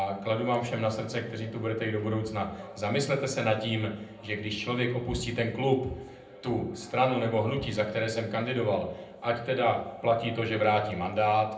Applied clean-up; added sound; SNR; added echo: none; none; none; reverberation time 0.6 s.